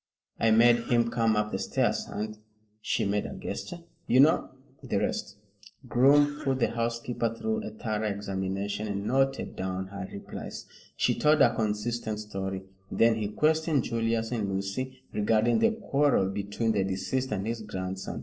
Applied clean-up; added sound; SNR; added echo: neural separator model SepFormer DNS4.